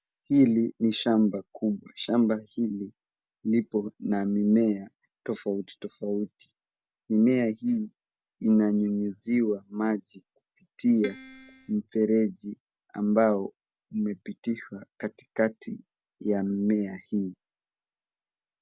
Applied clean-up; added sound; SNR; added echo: none; Keyboard (musical); 14 dB; none.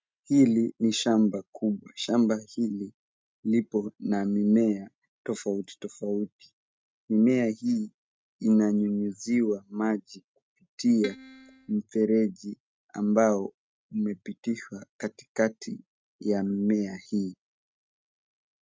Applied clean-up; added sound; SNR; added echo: neural mask model RNNoise.